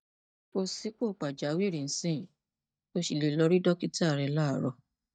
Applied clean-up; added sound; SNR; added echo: neural mask model DeepFilterNet 3.